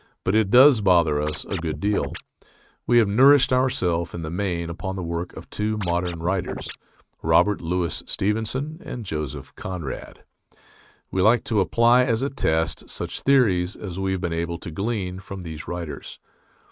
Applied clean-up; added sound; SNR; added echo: neural mask model RNNoise.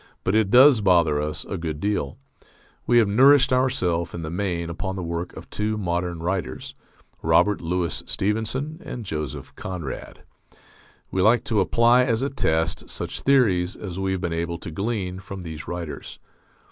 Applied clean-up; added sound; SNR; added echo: none; none; none; none.